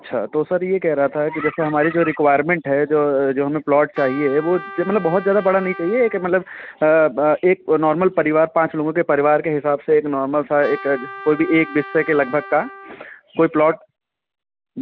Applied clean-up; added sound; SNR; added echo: none; Trumpet; 16 dB; none.